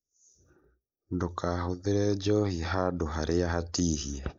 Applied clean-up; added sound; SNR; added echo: neural mask model Resemble Enhance denoiser.